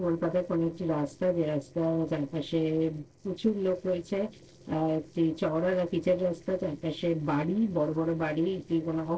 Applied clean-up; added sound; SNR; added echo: neural separator model SepFormer DNS4.